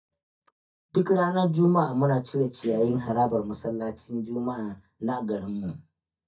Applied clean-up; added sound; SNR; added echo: neural mask model DeepFilterNet 3.